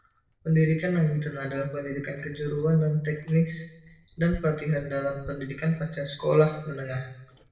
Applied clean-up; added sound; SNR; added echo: neural separator model SepFormer DNS4.